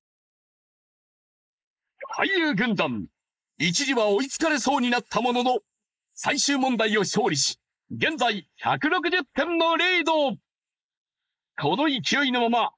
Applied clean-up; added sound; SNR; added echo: neural mask model Resemble Enhance denoiser.